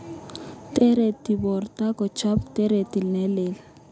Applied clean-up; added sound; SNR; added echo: none; none; none; none.